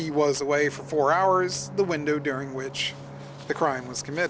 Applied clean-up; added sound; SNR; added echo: none; Bowed string instrument; 16 dB; none.